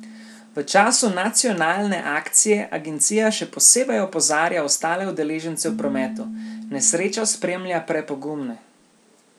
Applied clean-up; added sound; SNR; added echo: none; Keyboard (musical); 17 dB; none.